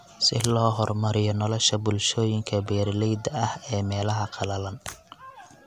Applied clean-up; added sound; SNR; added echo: none; none; none; none.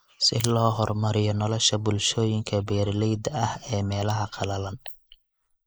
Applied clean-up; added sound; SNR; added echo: neural mask model Resemble Enhance denoiser.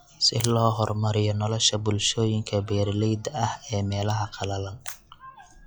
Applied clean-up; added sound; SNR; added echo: classical method log-MMSE.